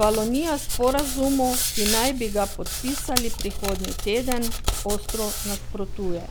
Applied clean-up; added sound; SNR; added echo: none; Hands; 1 dB; none.